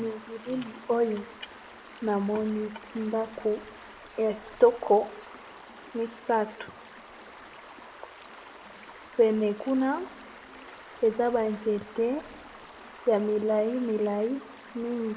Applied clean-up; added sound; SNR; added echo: none; Stream; 18 dB; reverberation time 0.8 s.